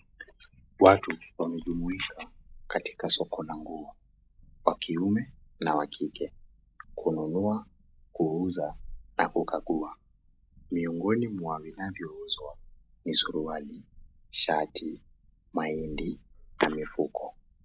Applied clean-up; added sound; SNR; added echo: classical method log-MMSE.